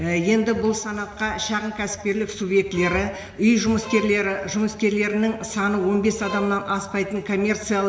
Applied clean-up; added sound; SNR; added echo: none; Bowed string instrument; 14 dB; reverberation time 1.4 s.